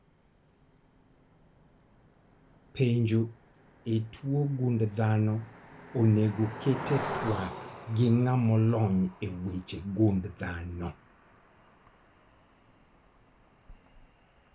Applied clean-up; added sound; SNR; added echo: none; Cricket; 15 dB; none.